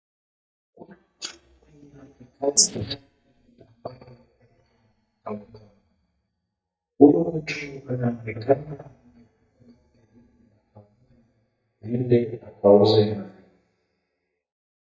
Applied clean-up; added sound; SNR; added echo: neural mask model DeepFilterNet 3.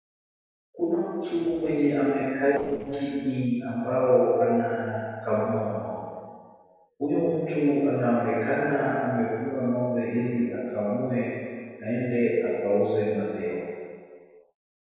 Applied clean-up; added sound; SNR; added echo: neural separator model SepFormer DNS4.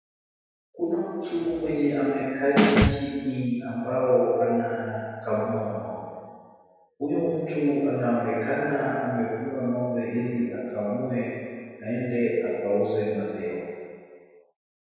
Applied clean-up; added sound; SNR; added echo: none; Snare drum; -3 dB; reverberation time 1.9 s.